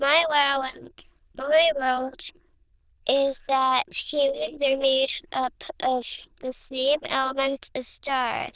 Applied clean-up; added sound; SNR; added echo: neural diffusion model UNIVERSE++.